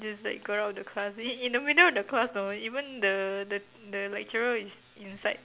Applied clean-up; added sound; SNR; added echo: none; none; none; none.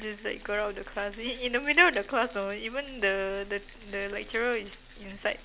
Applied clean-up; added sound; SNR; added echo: none; Rattle; 18 dB; none.